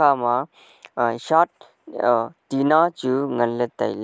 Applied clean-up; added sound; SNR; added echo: none; none; none; none.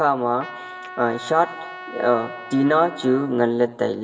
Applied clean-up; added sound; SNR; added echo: none; Trumpet; 16 dB; reverberation time 1.9 s.